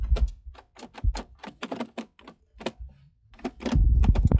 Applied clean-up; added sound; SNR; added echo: classical method log-MMSE.